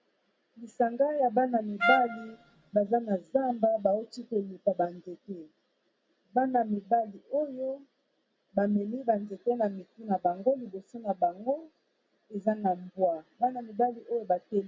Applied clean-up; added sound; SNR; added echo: none; Trumpet; 1 dB; none.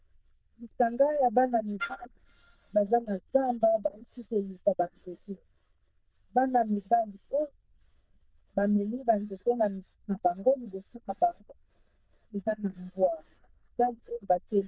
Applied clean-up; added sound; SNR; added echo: neural diffusion model UNIVERSE++.